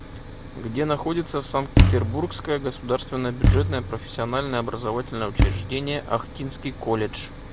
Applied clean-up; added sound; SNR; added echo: none; Thump, thud; -1 dB; none.